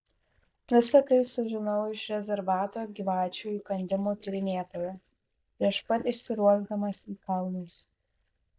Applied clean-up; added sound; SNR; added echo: neural mask model DeepFilterNet 3.